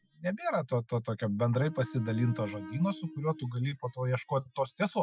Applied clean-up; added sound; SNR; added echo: classical method Wiener filter.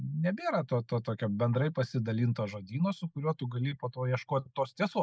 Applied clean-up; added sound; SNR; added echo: neural mask model Resemble Enhance denoiser.